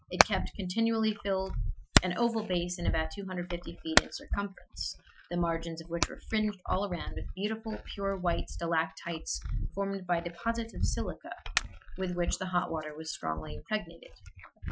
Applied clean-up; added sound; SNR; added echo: classical method Wiener filter.